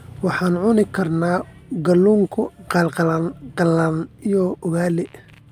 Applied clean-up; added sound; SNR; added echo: none; none; none; none.